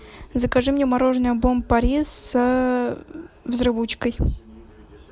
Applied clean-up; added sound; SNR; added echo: none; none; none; none.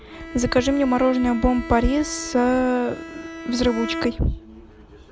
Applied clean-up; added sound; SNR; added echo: none; Bowed string instrument; 13 dB; none.